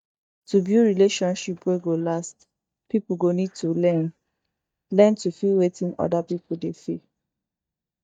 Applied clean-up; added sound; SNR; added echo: neural mask model DeepFilterNet 3.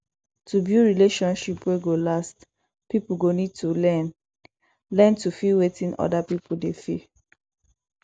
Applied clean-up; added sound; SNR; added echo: none; none; none; none.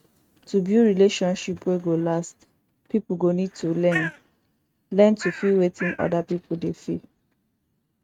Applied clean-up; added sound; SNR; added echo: neural mask model RNNoise.